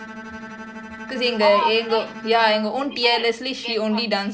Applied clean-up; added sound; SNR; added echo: none; Bowed string instrument; 16 dB; none.